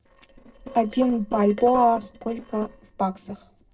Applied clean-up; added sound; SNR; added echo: neural separator model SepFormer DNS4.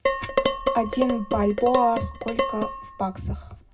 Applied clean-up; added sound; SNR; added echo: none; Dishes, pots, and pans; 2 dB; reverberation time 0.2 s.